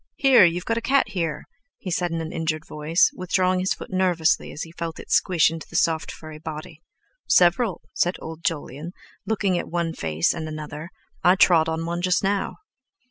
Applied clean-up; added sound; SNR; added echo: none; none; none; none.